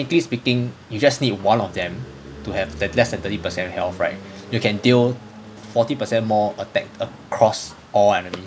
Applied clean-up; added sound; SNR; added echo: none; none; none; none.